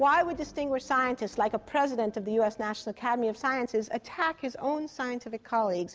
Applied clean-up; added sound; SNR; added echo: none; none; none; none.